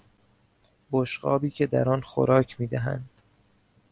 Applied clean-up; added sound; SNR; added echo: none; none; none; none.